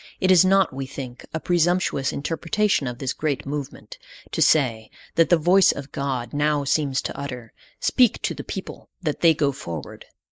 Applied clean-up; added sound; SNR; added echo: neural mask model Resemble Enhance denoiser.